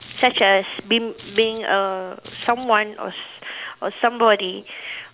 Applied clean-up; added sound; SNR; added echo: none; Coin (dropping); 19 dB; none.